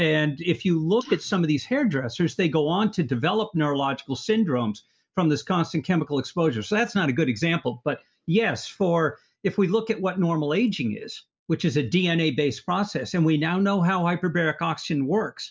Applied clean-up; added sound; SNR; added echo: neural mask model Resemble Enhance denoiser.